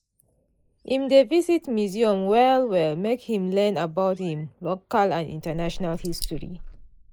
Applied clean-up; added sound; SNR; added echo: neural mask model Resemble Enhance denoiser.